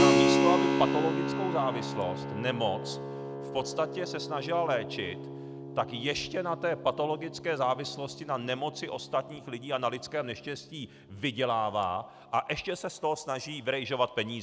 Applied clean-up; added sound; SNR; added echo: none; Keyboard (musical); 1 dB; none.